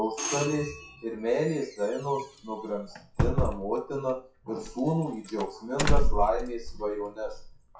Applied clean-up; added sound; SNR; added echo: classical method WPE with log-MMSE.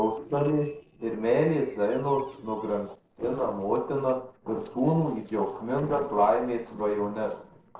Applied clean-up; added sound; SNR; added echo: neural separator model SepFormer DNS4.